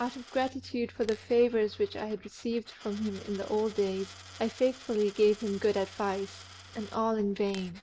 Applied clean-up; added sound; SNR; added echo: none; Bowed string instrument + Coin (dropping); 19 dB; none.